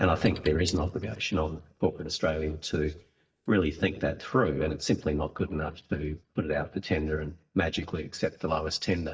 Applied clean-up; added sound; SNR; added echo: neural mask model DeepFilterNet 3.